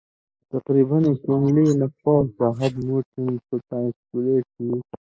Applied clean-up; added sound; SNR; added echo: neural mask model Resemble Enhance denoiser.